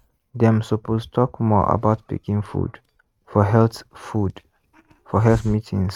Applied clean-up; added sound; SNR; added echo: neural mask model RNNoise.